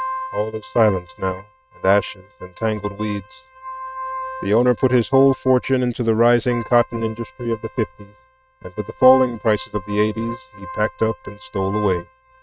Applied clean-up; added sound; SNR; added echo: neural mask model RNNoise.